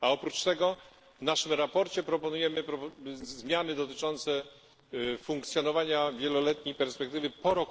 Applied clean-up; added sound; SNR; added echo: neural separator model SepFormer DNS4.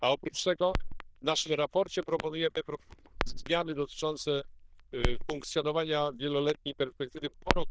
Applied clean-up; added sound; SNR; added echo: neural diffusion model UNIVERSE++.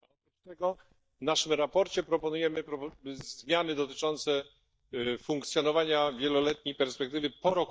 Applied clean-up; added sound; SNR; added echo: neural mask model DeepFilterNet 3.